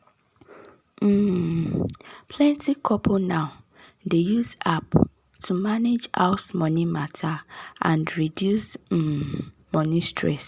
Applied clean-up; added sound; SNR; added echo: none; none; none; none.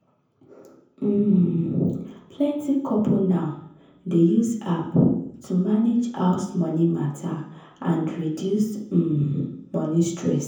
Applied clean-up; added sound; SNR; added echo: none; none; none; reverberation time 0.7 s.